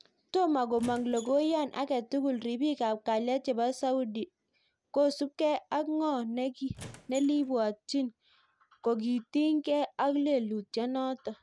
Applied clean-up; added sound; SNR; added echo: none; Squeak; 19 dB; none.